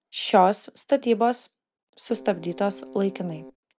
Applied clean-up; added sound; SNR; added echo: none; Keyboard (musical); 17 dB; none.